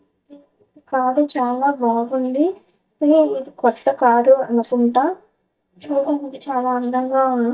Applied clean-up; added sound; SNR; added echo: neural mask model DeepFilterNet 3.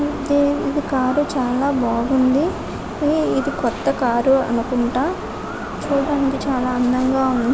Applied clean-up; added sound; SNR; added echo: none; none; none; none.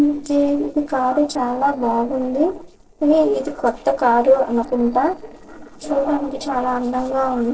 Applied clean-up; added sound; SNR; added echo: neural separator model SepFormer DNS4.